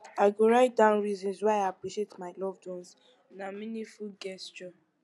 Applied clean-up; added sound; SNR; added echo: none; none; none; none.